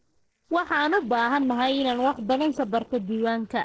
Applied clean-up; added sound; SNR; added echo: neural separator model SepFormer DNS4.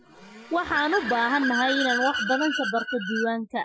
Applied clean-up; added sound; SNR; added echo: classical method Wiener filter.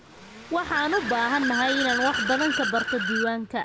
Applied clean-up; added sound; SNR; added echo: none; Accelerating, revving, vroom / Car; 2 dB; none.